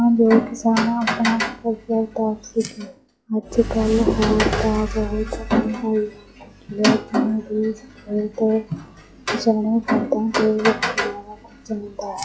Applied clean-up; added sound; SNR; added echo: classical method log-MMSE.